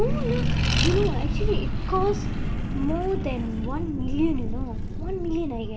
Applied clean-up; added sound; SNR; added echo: none; Accelerating, revving, vroom; -4 dB; reverberation time 0.2 s.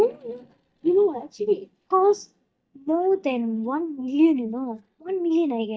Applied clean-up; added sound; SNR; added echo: neural mask model DeepFilterNet 3.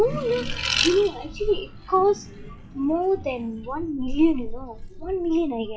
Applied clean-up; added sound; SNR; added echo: classical method WPE with log-MMSE.